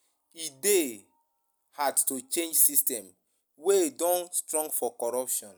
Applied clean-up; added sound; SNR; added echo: none; none; none; none.